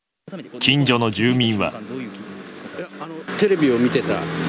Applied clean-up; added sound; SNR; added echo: none; none; none; none.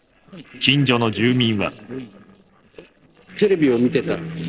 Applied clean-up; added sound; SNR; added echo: neural separator model SepFormer DNS4.